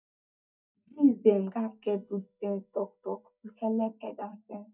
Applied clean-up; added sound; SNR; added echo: neural mask model DeepFilterNet 3.